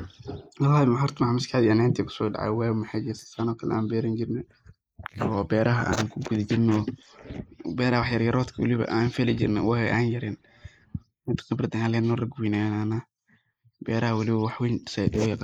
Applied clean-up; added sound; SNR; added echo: neural mask model Resemble Enhance denoiser.